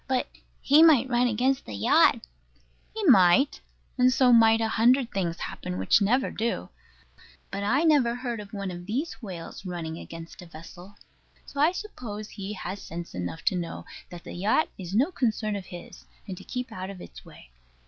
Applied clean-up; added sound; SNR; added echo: none; none; none; none.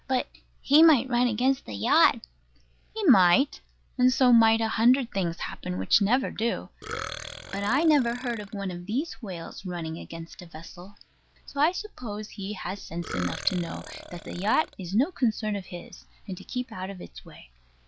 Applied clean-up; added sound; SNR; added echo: none; Burping, eructation; 12 dB; none.